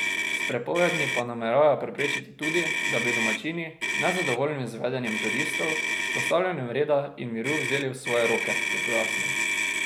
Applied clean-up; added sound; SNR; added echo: none; Motor vehicle (road); 1 dB; none.